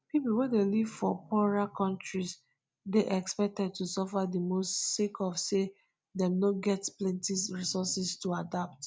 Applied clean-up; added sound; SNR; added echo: none; none; none; none.